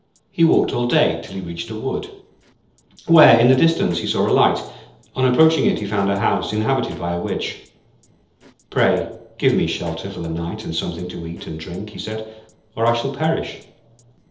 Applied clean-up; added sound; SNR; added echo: neural separator model SepFormer DNS4.